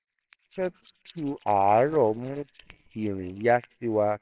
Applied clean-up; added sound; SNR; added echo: neural separator model SepFormer WHAMR!.